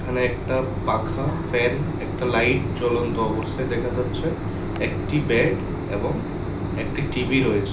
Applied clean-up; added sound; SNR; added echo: none; Mechanisms; 2 dB; reverberation time 0.4 s.